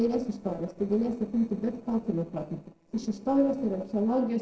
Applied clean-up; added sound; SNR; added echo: neural separator model SepFormer DNS4.